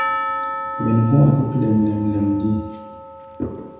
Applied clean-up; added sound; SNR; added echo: none; Percussion; 9 dB; reverberation time 1.0 s.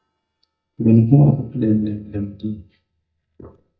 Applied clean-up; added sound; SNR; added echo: neural mask model DeepFilterNet 3.